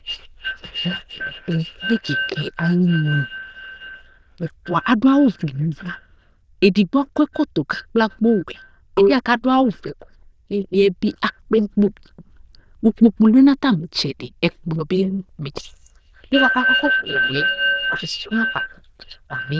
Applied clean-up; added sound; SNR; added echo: neural diffusion model UNIVERSE++.